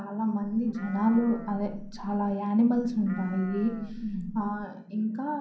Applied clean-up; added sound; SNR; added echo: none; Livestock, farm animals, working animals; 16 dB; reverberation time 0.6 s.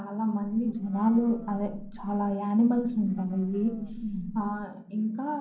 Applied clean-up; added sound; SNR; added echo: neural separator model SepFormer DNS4.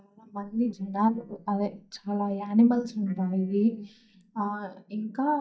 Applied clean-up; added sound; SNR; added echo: neural mask model DeepFilterNet 3.